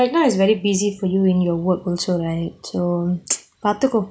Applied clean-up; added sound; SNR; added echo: none; none; none; none.